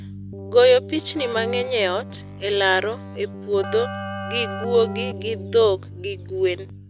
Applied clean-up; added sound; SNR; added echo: none; Keyboard (musical); 10 dB; none.